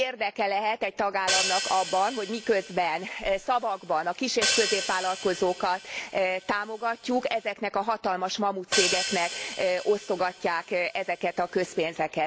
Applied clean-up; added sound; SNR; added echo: none; Hi-hat; 6 dB; none.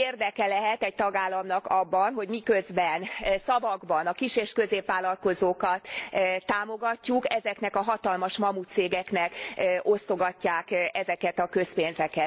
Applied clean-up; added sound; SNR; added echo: none; none; none; none.